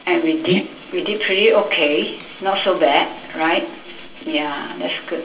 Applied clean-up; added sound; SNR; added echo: none; Dog; 14 dB; reverberation time 0.3 s.